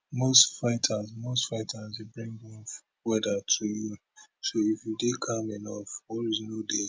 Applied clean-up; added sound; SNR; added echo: none; none; none; none.